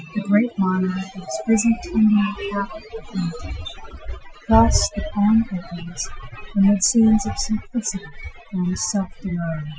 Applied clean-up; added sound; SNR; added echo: classical method Wiener filter.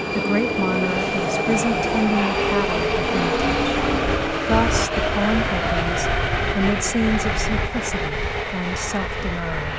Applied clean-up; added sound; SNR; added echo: none; Subway, metro, underground; -4 dB; none.